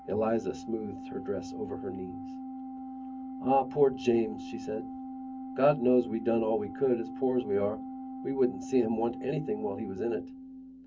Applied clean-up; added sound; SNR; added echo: none; Organ; 10 dB; reverberation time 0.3 s.